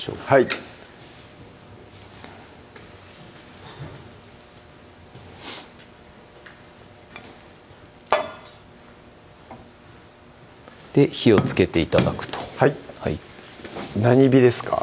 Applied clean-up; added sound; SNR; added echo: none; none; none; none.